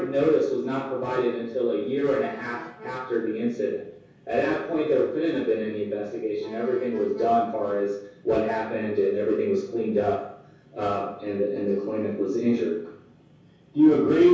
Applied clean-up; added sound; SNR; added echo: none; Accordion; 17 dB; reverberation time 0.6 s.